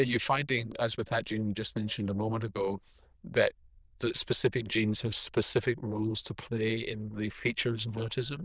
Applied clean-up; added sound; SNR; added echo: neural diffusion model UNIVERSE++.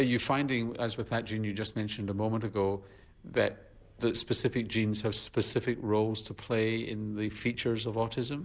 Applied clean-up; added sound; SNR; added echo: none; none; none; none.